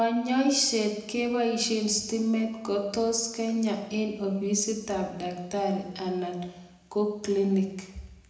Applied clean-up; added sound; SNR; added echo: none; none; none; reverberation time 0.9 s.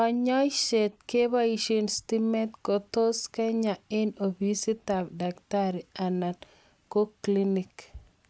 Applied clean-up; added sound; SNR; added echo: none; none; none; none.